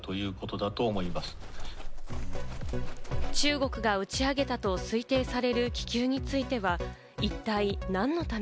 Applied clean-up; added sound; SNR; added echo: none; Livestock, farm animals, working animals; -1 dB; none.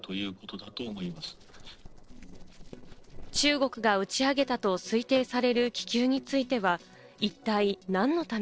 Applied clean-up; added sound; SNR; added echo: neural separator model SepFormer DNS4.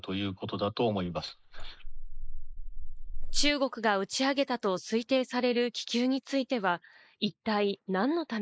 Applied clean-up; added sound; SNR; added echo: neural mask model Resemble Enhance denoiser.